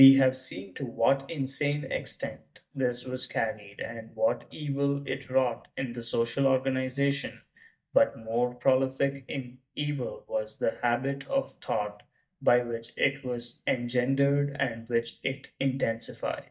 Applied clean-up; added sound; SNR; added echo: neural mask model DeepFilterNet 3.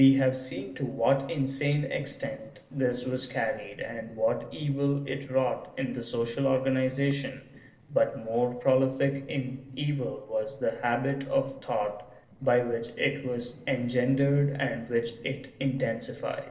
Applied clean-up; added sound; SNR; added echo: neural separator model SepFormer DNS4.